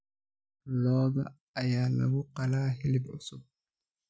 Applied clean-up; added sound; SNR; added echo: none; none; none; none.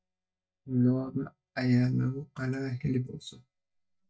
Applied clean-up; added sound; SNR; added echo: neural mask model DeepFilterNet 3.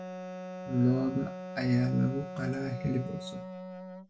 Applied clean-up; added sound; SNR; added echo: none; Wind instrument, woodwind instrument; 9 dB; reverberation time 0.2 s.